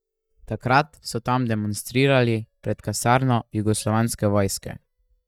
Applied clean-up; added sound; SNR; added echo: neural mask model DeepFilterNet 3.